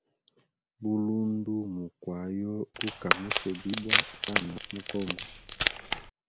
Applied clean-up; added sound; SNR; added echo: none; Wood; -3 dB; none.